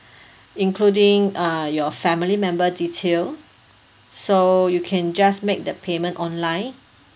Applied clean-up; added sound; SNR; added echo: none; none; none; none.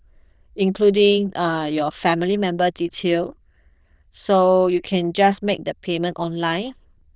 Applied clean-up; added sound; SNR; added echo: neural diffusion model UNIVERSE++.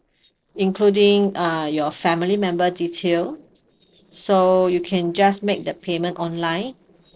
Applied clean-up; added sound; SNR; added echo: neural separator model SepFormer DNS4.